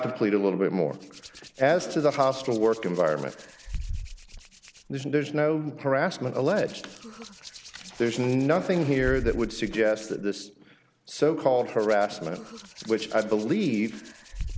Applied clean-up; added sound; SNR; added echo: none; Hands; 14 dB; none.